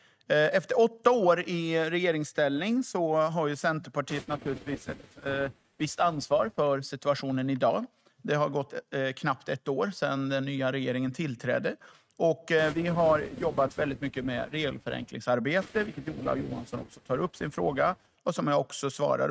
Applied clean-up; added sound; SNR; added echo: neural mask model RNNoise.